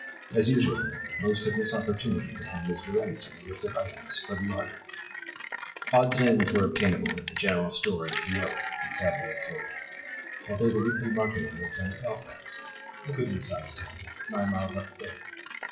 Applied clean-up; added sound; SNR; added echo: classical method WPE with log-MMSE.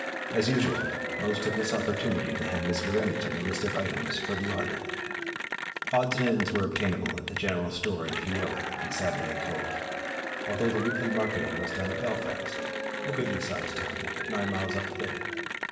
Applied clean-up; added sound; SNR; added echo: none; Applause / Cheering; 2 dB; reverberation time 1.4 s.